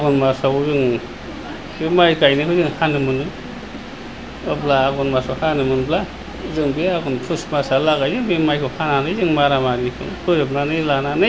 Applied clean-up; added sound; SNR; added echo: none; none; none; none.